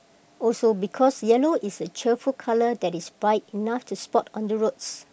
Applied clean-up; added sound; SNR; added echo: none; none; none; none.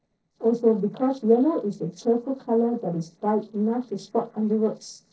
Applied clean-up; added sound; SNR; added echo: neural separator model SepFormer DNS4.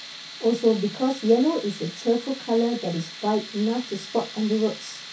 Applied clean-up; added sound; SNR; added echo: none; Tools; 15 dB; reverberation time 0.3 s.